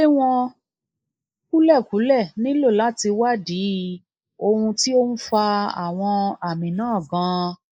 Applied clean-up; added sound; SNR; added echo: neural mask model Resemble Enhance denoiser.